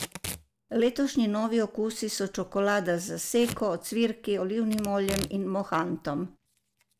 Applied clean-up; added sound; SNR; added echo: none; Packing tape, duct tape / Tearing; 15 dB; none.